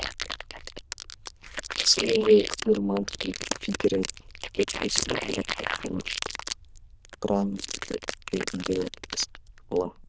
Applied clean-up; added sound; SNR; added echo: neural diffusion model UNIVERSE++.